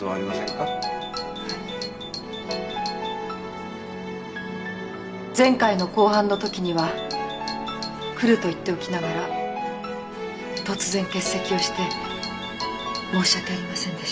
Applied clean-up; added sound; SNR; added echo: none; Doorbell; 12 dB; none.